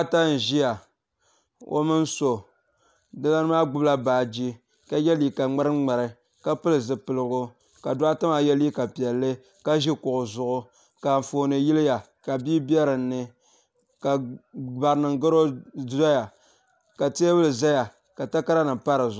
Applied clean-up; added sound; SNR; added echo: none; none; none; none.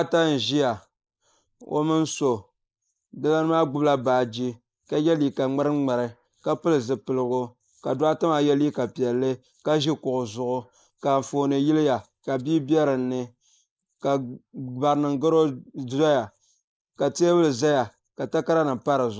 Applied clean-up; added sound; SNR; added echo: neural mask model Resemble Enhance denoiser.